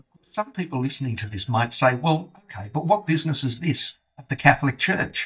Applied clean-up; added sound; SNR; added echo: neural mask model DeepFilterNet 3.